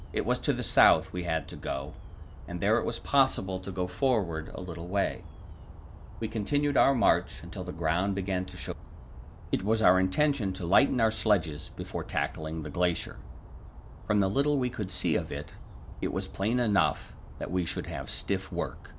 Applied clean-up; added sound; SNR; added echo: none; Bird vocalization, bird call, bird song; 14 dB; none.